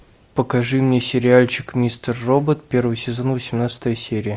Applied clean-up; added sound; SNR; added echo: none; none; none; none.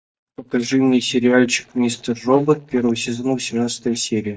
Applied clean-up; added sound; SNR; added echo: neural mask model DeepFilterNet 3.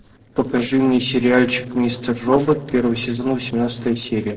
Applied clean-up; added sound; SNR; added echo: neural separator model SepFormer DNS4.